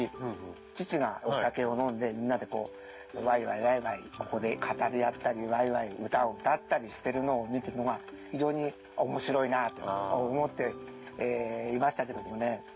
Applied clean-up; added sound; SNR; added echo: none; Acoustic guitar / Strum; 18 dB; none.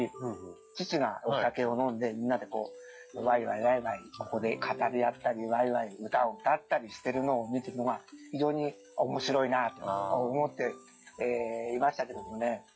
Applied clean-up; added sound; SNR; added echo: classical method log-MMSE.